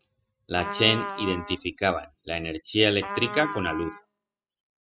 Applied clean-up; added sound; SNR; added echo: classical method spectral subtraction.